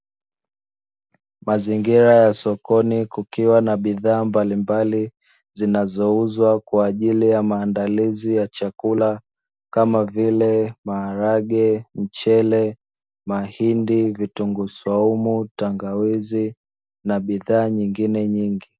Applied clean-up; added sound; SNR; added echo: none; none; none; none.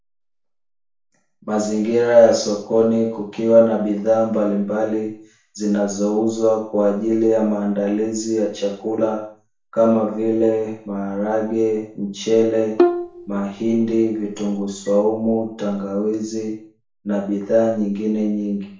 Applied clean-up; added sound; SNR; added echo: none; Bowed string instrument; 4 dB; reverberation time 0.5 s.